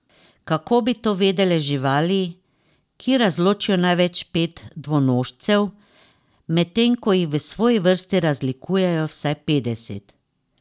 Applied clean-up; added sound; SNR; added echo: none; none; none; none.